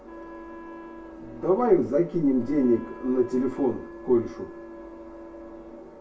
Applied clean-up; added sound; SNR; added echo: none; Wind instrument, woodwind instrument; 17 dB; reverberation time 0.1 s.